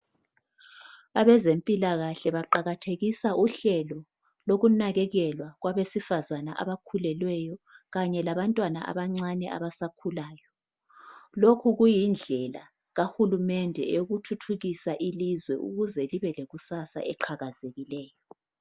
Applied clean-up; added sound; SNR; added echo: none; none; none; none.